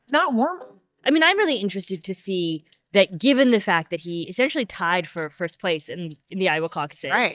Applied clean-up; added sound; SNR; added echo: neural mask model DeepFilterNet 3.